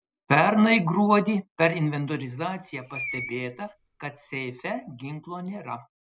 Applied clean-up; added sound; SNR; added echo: none; Screech; 16 dB; none.